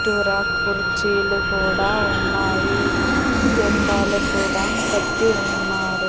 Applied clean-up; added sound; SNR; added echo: none; Wind instrument, woodwind instrument + Aircraft; -4 dB; none.